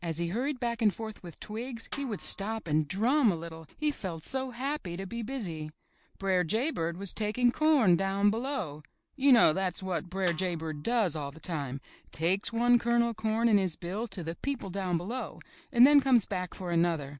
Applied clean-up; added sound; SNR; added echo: none; Snare drum; 18 dB; none.